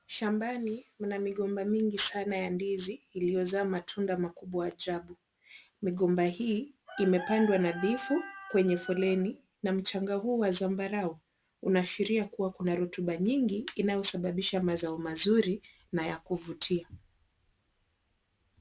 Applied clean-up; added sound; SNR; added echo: none; none; none; none.